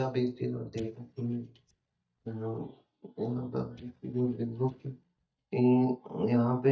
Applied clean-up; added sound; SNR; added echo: neural mask model DeepFilterNet 3.